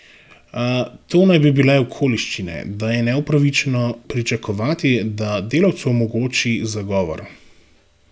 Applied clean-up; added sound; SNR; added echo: none; none; none; none.